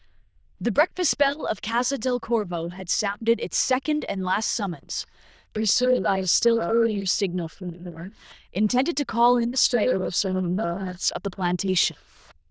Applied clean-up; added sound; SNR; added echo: neural diffusion model UNIVERSE++.